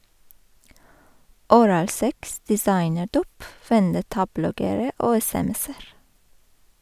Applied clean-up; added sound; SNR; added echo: none; none; none; none.